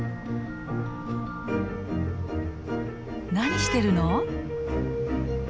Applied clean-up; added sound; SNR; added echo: none; Traffic noise, roadway noise / Vehicle horn, car horn, honking; 12 dB; none.